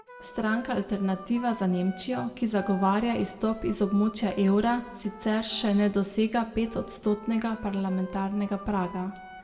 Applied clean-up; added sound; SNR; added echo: none; Wind instrument, woodwind instrument; 18 dB; reverberation time 1.1 s.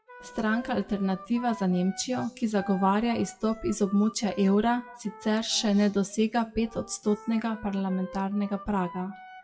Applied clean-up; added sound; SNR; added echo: classical method WPE with log-MMSE.